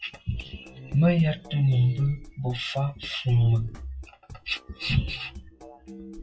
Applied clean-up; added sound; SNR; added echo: classical method WPE with log-MMSE.